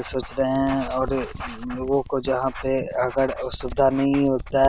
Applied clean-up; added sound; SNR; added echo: none; Writing; 13 dB; none.